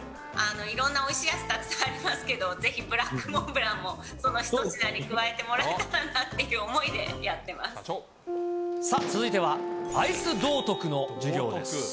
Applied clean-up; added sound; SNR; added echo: none; Fireworks; 19 dB; none.